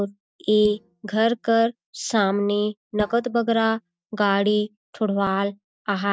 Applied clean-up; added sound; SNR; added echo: neural mask model DeepFilterNet 3.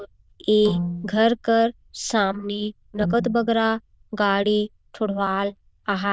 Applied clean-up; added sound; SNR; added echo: neural diffusion model UNIVERSE++.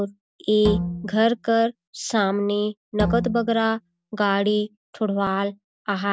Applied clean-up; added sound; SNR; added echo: none; Bowed string instrument; 6 dB; none.